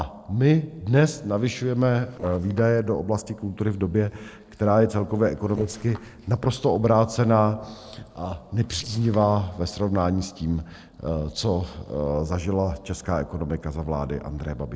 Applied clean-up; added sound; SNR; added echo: neural separator model SepFormer DNS4.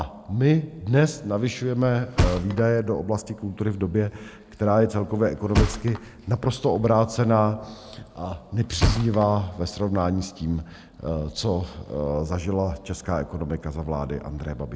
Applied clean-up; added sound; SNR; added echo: none; Thump, thud; 5 dB; none.